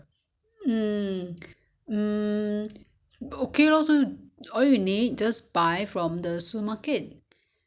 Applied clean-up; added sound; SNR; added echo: none; none; none; none.